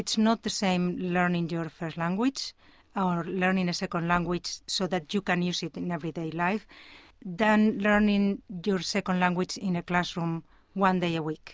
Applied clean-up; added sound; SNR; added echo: none; none; none; none.